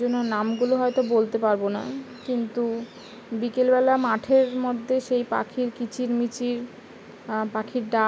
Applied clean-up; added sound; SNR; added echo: none; none; none; none.